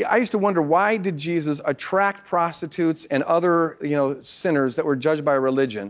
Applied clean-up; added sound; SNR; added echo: none; none; none; none.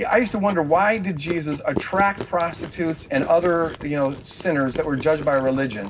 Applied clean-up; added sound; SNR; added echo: none; Chewing, mastication; 14 dB; reverberation time 0.4 s.